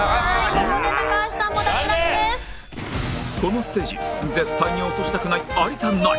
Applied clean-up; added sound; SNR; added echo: none; Brass instrument; 6 dB; none.